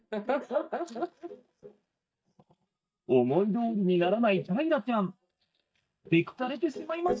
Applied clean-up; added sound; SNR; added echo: neural mask model DeepFilterNet 3.